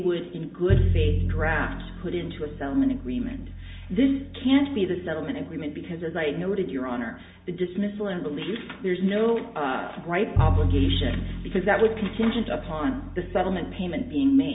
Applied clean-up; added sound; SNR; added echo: none; Bowed string instrument; 4 dB; reverberation time 2.0 s.